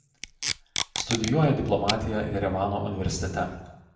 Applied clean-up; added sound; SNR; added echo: none; Packing tape, duct tape; 6 dB; reverberation time 0.8 s.